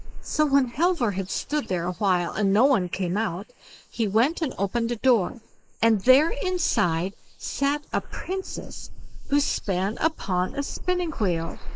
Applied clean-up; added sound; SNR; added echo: neural mask model Resemble Enhance denoiser.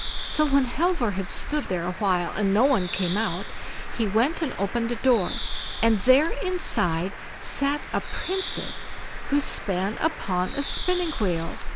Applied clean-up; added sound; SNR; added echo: none; Bird; 4 dB; none.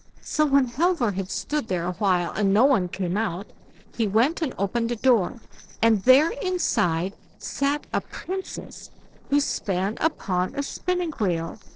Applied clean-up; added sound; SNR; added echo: neural separator model SepFormer DNS4.